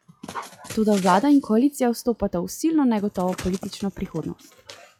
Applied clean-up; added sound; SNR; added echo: classical method log-MMSE.